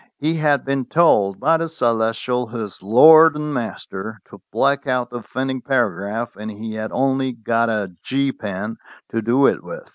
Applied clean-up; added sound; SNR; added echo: none; none; none; none.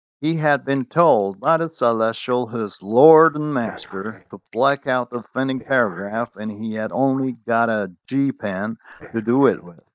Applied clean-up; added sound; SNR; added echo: neural mask model DeepFilterNet 3.